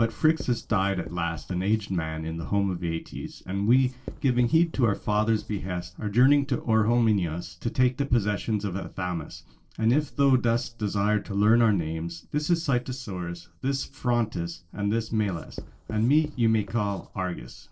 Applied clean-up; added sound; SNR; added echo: neural separator model SepFormer DNS4.